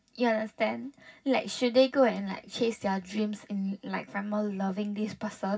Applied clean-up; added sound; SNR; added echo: none; none; none; reverberation time 0.4 s.